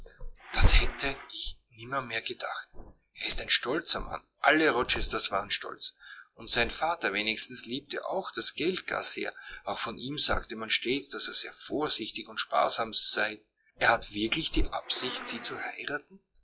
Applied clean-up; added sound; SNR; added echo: classical method log-MMSE.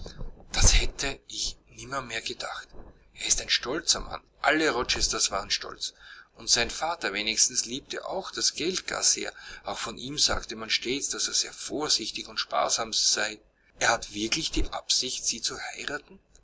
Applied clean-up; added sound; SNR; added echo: none; none; none; none.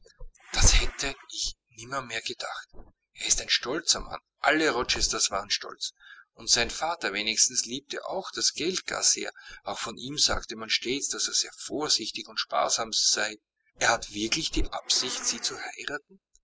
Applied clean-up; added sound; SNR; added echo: classical method spectral subtraction.